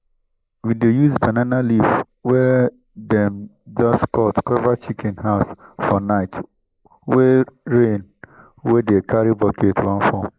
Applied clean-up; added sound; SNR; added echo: neural mask model Resemble Enhance denoiser.